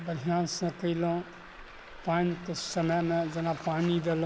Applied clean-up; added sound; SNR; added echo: none; Traffic noise, roadway noise; 17 dB; none.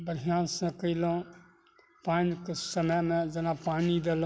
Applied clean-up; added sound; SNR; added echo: none; none; none; none.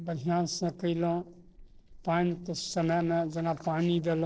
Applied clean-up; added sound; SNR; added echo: neural separator model SepFormer DNS4.